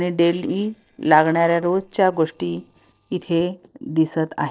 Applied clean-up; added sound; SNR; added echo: neural separator model SepFormer DNS4.